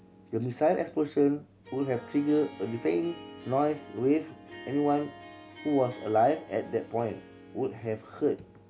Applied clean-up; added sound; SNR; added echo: none; Harp; 19 dB; none.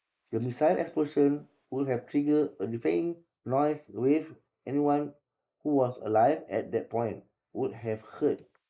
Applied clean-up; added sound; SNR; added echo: neural mask model Resemble Enhance denoiser.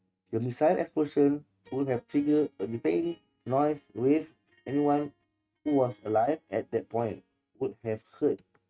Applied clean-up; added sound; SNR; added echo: neural mask model RNNoise.